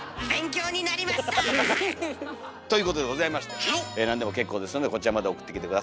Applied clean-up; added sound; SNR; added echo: none; none; none; none.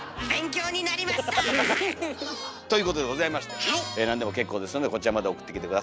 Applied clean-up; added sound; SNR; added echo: none; Squeak; 13 dB; none.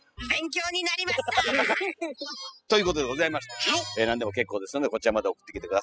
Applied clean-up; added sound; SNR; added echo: classical method spectral subtraction.